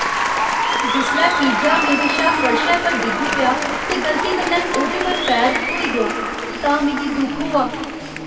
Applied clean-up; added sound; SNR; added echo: none; Applause; 1 dB; reverberation time 2.3 s.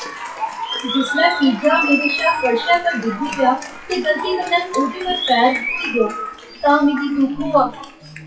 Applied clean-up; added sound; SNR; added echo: classical method WPE with log-MMSE.